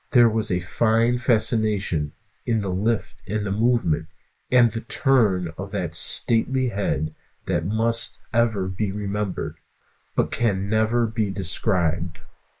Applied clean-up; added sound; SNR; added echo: neural mask model Resemble Enhance denoiser.